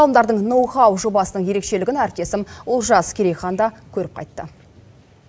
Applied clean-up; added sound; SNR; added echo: none; none; none; none.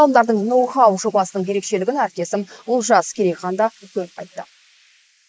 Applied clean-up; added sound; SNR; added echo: neural mask model Resemble Enhance denoiser.